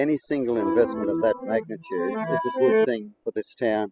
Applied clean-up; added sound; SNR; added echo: classical method spectral subtraction.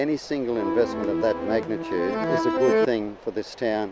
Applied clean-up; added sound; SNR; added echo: none; Accordion; 0 dB; none.